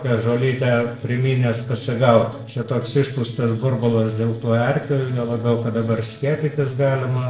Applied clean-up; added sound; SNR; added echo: neural separator model SepFormer DNS4.